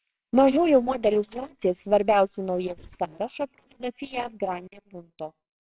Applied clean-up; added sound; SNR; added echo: neural separator model SepFormer WHAMR!.